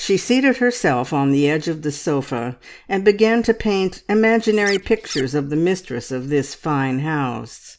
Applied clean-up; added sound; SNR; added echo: none; Scratching (performance technique); 14 dB; none.